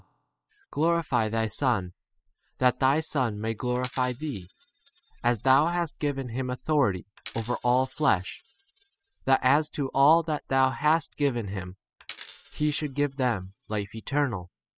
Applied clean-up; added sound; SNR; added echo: classical method spectral subtraction.